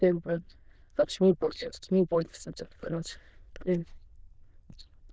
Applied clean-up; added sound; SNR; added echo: neural diffusion model UNIVERSE++.